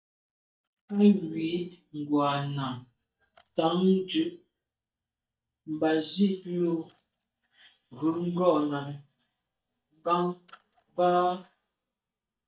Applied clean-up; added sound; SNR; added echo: neural mask model DeepFilterNet 3.